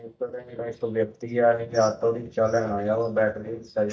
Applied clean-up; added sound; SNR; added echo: neural mask model DeepFilterNet 3.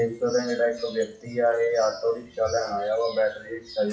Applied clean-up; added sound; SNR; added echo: classical method WPE with log-MMSE.